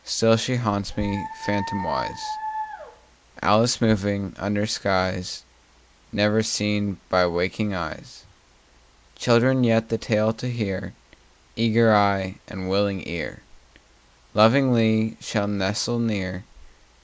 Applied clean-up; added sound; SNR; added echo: none; Dog; 8 dB; none.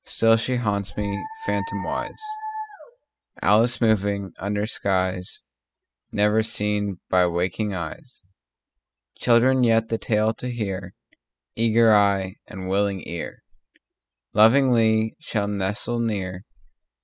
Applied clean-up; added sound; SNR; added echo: classical method spectral subtraction.